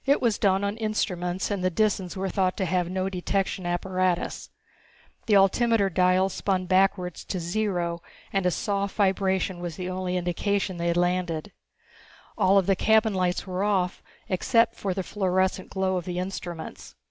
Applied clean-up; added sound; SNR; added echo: none; none; none; none.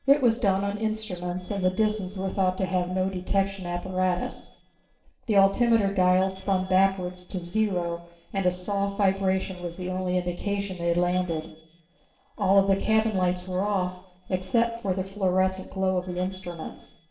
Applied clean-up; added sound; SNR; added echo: neural separator model SepFormer DNS4.